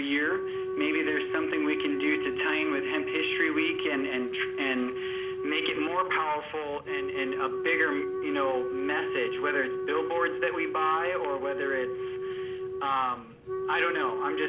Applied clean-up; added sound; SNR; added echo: none; Wind instrument, woodwind instrument; 3 dB; none.